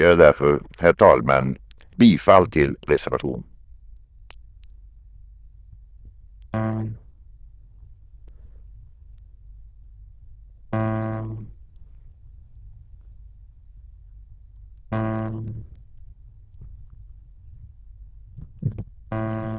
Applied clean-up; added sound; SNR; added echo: neural diffusion model UNIVERSE++.